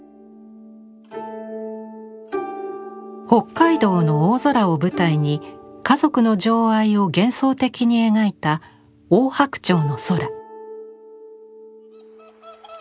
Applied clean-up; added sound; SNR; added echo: none; none; none; none.